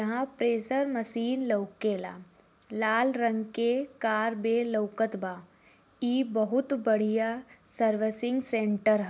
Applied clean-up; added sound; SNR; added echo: none; none; none; none.